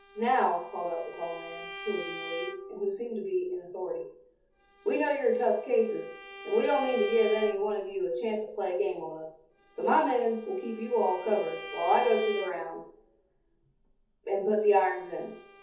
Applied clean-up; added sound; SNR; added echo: none; Bowed string instrument; 16 dB; reverberation time 0.6 s.